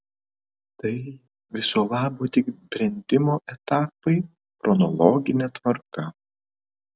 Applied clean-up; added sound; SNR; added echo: none; none; none; none.